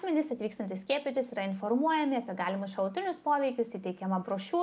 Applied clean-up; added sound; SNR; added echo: none; none; none; none.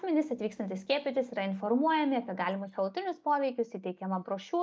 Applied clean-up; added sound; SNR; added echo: neural mask model DeepFilterNet 3.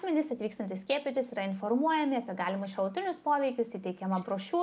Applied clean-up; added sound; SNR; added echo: none; Keys jangling; 14 dB; none.